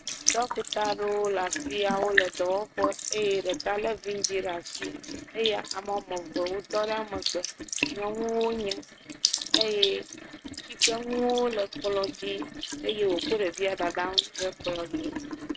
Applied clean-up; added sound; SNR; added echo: neural mask model RNNoise.